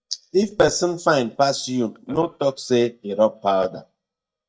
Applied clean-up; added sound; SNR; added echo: neural mask model DeepFilterNet 3.